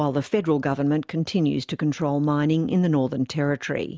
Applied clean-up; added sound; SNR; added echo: none; none; none; none.